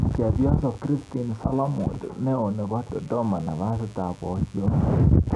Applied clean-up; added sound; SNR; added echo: none; none; none; none.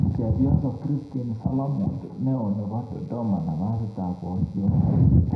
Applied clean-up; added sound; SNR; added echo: none; none; none; reverberation time 0.8 s.